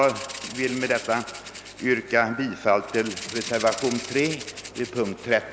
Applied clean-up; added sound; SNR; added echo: none; Rattle (instrument); 13 dB; none.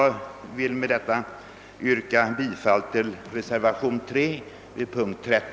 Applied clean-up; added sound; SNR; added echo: none; none; none; none.